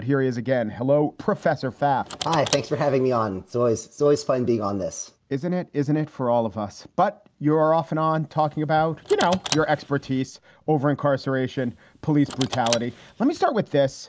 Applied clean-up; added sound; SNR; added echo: none; Car; 14 dB; none.